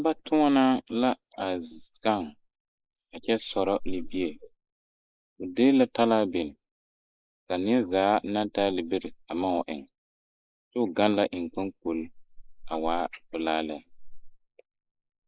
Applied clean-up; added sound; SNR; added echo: neural mask model Resemble Enhance denoiser.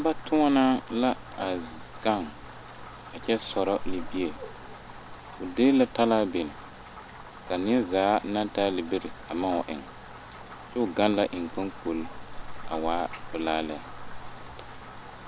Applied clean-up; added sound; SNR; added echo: none; Rain; 11 dB; none.